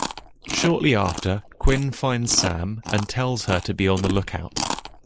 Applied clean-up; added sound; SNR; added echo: neural mask model Resemble Enhance denoiser.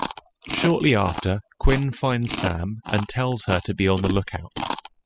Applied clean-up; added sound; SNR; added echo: classical method spectral subtraction.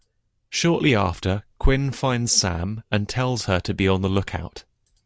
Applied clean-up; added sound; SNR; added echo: none; none; none; none.